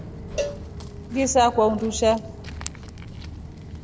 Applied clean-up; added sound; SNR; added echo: none; Walk, footsteps + Cowbell; 9 dB; none.